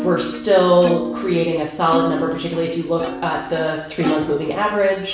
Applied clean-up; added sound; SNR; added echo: none; Plucked string instrument; 9 dB; reverberation time 0.7 s.